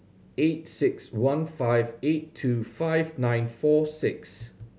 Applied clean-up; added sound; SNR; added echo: none; none; none; none.